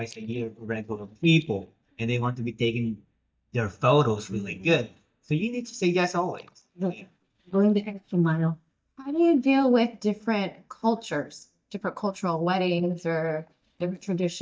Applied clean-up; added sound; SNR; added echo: neural mask model DeepFilterNet 3.